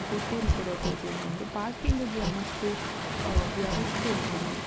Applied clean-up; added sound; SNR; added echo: none; Waves, surf + Hammer; -3 dB; none.